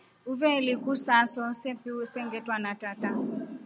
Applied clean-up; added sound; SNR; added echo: none; none; none; none.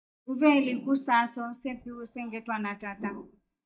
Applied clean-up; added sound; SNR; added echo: neural mask model DeepFilterNet 3.